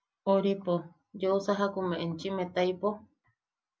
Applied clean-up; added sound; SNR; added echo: none; none; none; none.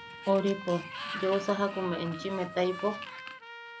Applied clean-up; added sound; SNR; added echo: none; Trumpet + Sliding door; 10 dB; none.